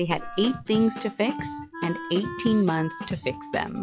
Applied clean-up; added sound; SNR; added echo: classical method log-MMSE.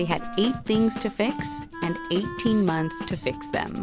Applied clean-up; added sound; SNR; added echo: none; Wind instrument, woodwind instrument; 12 dB; none.